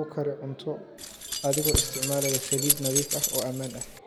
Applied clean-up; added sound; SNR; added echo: none; Keys jangling; -2 dB; none.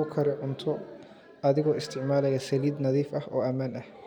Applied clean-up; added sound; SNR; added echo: none; none; none; none.